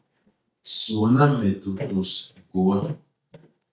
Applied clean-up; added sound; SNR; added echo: neural mask model DeepFilterNet 3.